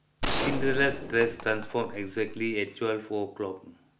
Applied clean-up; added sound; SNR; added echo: none; Gunshot, gunfire; 3 dB; none.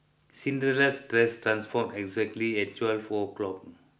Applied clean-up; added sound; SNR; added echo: none; none; none; none.